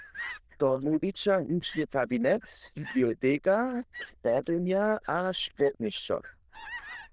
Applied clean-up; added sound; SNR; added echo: neural diffusion model UNIVERSE++.